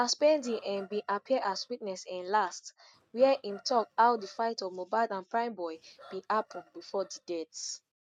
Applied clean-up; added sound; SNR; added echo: neural mask model RNNoise.